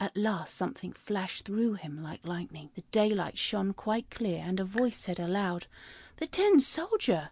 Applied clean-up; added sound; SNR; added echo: neural mask model Resemble Enhance denoiser.